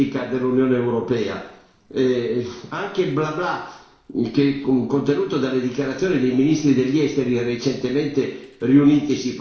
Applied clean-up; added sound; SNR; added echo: neural separator model SepFormer DNS4.